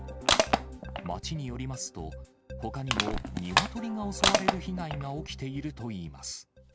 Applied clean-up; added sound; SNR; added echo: none; Crushing; -4 dB; none.